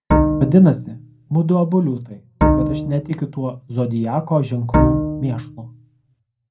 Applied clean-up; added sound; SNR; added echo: none; Bowed string instrument; 0 dB; reverberation time 0.2 s.